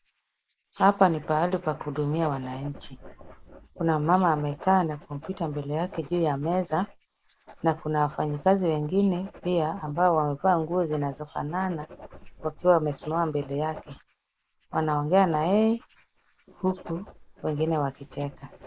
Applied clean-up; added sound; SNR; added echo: neural mask model Resemble Enhance denoiser.